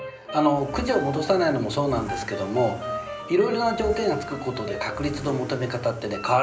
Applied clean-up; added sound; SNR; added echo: none; Accelerating, revving, vroom / Car; 17 dB; reverberation time 0.5 s.